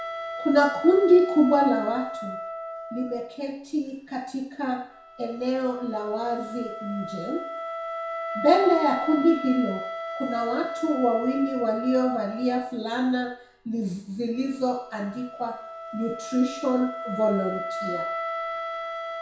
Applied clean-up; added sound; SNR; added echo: none; Wind instrument, woodwind instrument; 9 dB; reverberation time 0.6 s.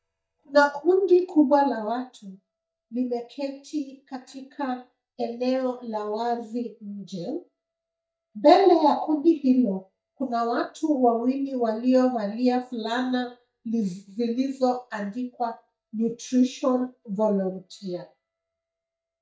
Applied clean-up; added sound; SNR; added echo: neural mask model DeepFilterNet 3.